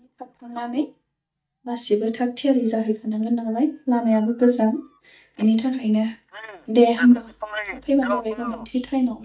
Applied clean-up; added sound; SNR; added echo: neural mask model DeepFilterNet 3.